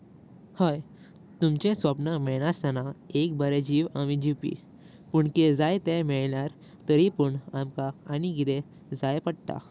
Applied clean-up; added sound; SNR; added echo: none; none; none; none.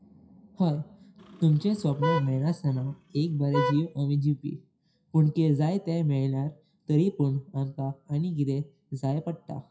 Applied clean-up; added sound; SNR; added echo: classical method WPE with log-MMSE.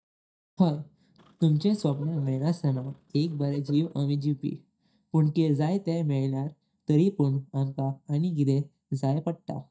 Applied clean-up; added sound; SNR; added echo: neural mask model DeepFilterNet 3.